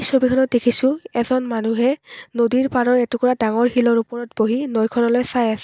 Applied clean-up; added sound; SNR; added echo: none; none; none; none.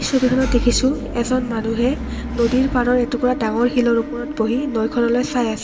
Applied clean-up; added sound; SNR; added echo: none; Engine / Mechanisms; 7 dB; reverberation time 1.1 s.